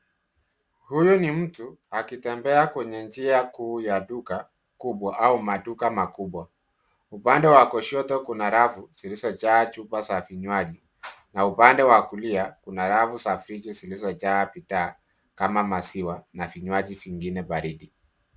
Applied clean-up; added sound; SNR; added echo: none; none; none; none.